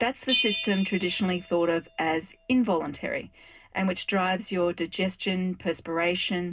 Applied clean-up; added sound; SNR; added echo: none; Bell; 10 dB; reverberation time 0.2 s.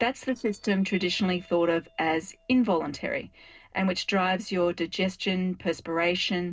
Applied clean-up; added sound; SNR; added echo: neural separator model SepFormer DNS4.